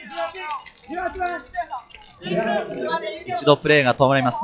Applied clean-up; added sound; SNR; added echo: classical method log-MMSE.